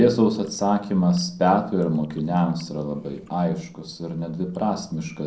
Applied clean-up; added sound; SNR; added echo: neural separator model SepFormer DNS4.